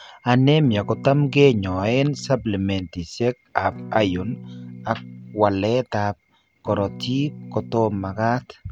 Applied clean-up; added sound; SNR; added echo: none; Electric guitar / Strum; 15 dB; none.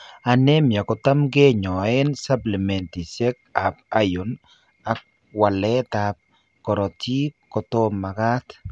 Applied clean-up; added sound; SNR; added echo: none; none; none; none.